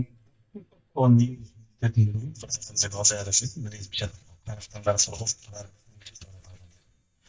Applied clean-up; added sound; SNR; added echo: neural mask model DeepFilterNet 3.